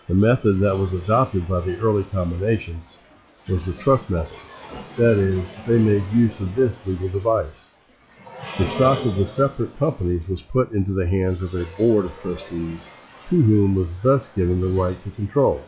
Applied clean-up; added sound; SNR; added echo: classical method log-MMSE.